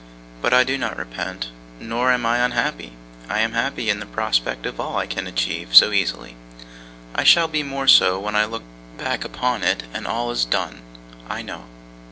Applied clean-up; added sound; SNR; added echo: none; none; none; none.